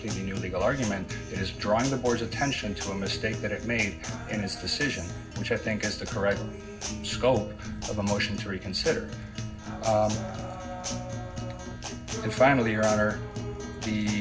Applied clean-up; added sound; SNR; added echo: none; Acoustic guitar; 7 dB; reverberation time 0.4 s.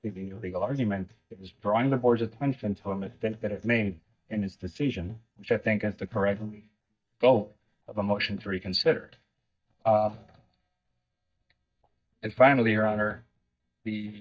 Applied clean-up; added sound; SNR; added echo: neural mask model DeepFilterNet 3.